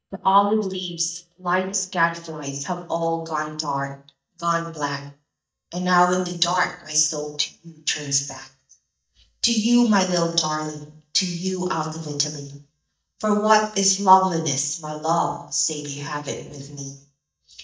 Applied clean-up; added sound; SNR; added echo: neural mask model DeepFilterNet 3.